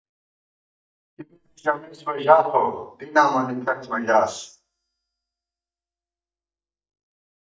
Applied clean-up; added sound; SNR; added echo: neural mask model DeepFilterNet 3.